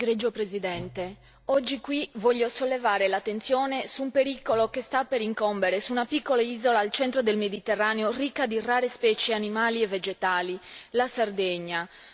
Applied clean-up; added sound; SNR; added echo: none; none; none; none.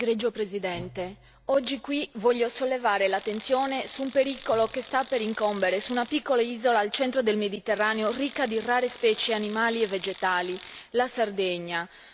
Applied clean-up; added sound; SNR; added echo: none; Tools; 16 dB; none.